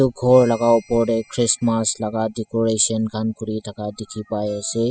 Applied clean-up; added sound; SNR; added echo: classical method spectral subtraction.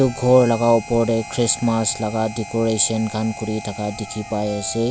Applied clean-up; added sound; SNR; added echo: none; Harmonica; 16 dB; none.